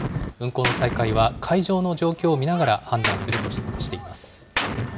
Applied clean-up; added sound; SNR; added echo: none; Gunshot, gunfire; 5 dB; none.